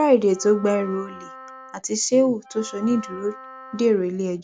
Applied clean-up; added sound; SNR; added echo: none; Wind instrument, woodwind instrument; 18 dB; none.